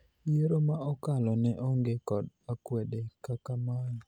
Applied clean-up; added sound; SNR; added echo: none; none; none; none.